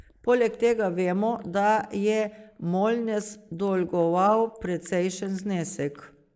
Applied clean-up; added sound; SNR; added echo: neural mask model Resemble Enhance denoiser.